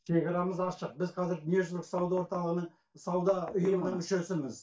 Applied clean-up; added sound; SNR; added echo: neural mask model DeepFilterNet 3.